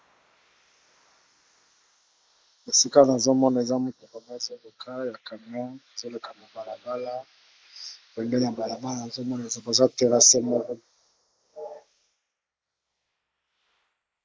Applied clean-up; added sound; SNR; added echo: neural mask model Resemble Enhance denoiser.